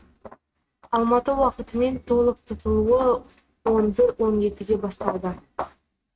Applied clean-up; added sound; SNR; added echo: neural mask model RNNoise.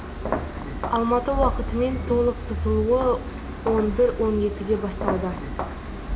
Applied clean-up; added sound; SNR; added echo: none; Walk, footsteps; 4 dB; none.